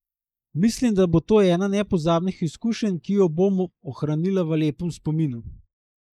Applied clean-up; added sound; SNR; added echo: neural mask model Resemble Enhance denoiser.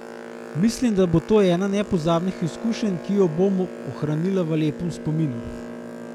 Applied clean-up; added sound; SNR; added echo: none; Boat, Water vehicle; 13 dB; none.